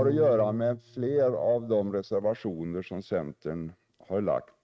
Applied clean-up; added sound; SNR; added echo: neural mask model RNNoise.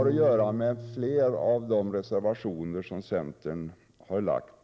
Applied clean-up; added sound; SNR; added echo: none; Piano; 13 dB; none.